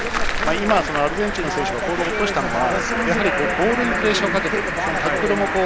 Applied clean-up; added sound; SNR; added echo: none; Cricket; 3 dB; none.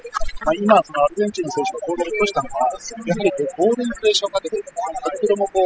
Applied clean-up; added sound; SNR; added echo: classical method spectral subtraction.